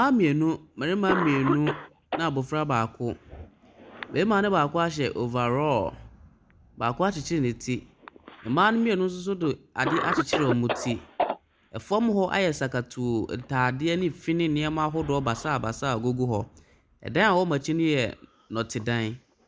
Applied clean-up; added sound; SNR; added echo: none; Cough; 10 dB; none.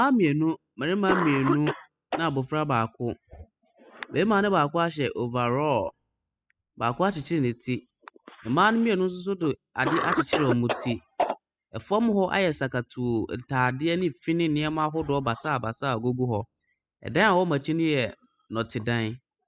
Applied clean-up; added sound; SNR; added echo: classical method spectral subtraction.